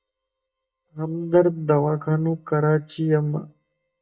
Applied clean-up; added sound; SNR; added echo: neural mask model DeepFilterNet 3.